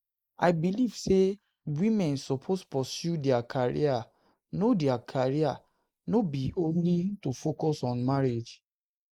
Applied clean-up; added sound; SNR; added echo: neural mask model Resemble Enhance denoiser.